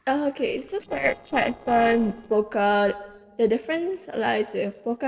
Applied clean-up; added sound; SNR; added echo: neural separator model SepFormer DNS4.